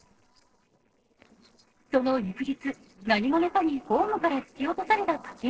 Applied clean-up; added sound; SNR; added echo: neural separator model SepFormer DNS4.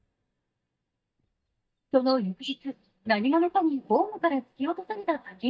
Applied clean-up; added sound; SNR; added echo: neural mask model DeepFilterNet 3.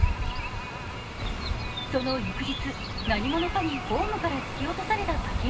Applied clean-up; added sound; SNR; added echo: none; Chirp, tweet; 1 dB; reverberation time 0.2 s.